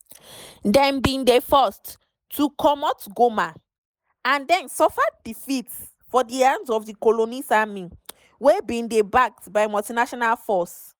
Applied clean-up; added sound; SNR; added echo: neural mask model Resemble Enhance denoiser.